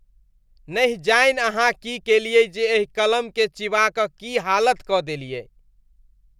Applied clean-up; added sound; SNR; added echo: none; none; none; none.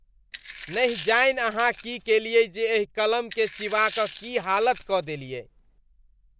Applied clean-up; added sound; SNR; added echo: none; Coin (dropping); -3 dB; none.